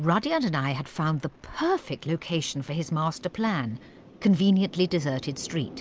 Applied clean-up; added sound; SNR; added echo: none; none; none; none.